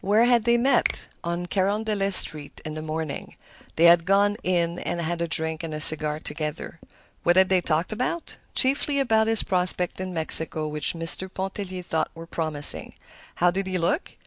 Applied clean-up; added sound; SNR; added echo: none; Finger snapping; 13 dB; none.